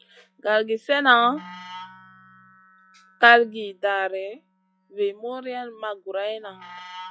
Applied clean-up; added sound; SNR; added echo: classical method log-MMSE.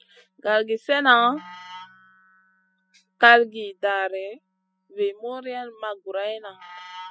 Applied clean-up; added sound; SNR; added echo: classical method spectral subtraction.